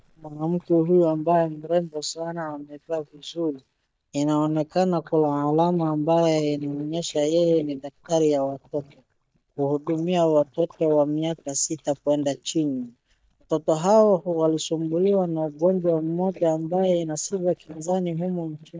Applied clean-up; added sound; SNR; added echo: neural mask model DeepFilterNet 3.